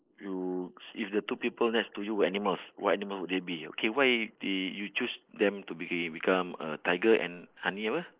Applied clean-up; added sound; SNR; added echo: neural mask model Resemble Enhance denoiser.